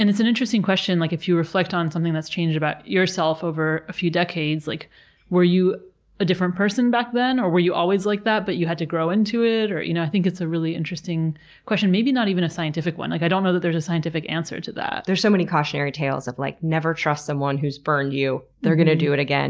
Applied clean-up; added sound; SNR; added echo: none; none; none; none.